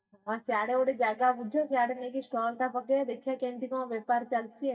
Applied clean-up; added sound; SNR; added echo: neural mask model DeepFilterNet 3.